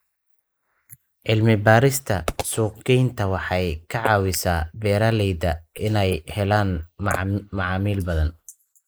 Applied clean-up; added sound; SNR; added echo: neural mask model Resemble Enhance denoiser.